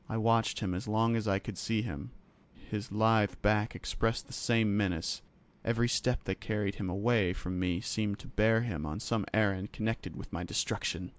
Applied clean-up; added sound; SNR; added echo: none; none; none; none.